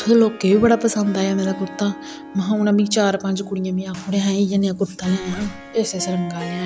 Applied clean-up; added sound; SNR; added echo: none; Zipper (clothing) + Harp; 16 dB; none.